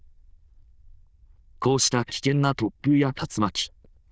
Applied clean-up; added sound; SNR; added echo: neural diffusion model UNIVERSE++.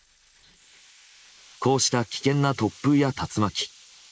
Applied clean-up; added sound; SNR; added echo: neural mask model Resemble Enhance denoiser.